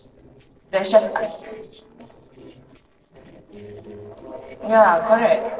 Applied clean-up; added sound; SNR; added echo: neural separator model SepFormer DNS4.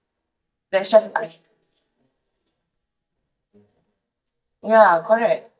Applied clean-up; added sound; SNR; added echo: neural mask model DeepFilterNet 3.